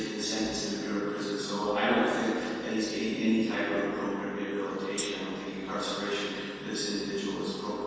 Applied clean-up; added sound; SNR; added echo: neural separator model SepFormer DNS4.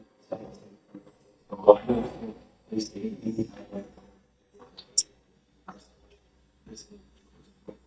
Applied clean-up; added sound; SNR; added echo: neural mask model DeepFilterNet 3.